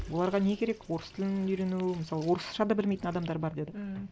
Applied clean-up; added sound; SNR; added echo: none; Sink (filling or washing) / Water tap, faucet; 20 dB; none.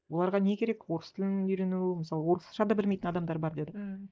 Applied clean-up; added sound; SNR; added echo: neural mask model DeepFilterNet 3.